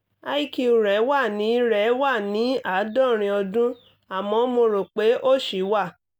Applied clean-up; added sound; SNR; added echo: none; none; none; none.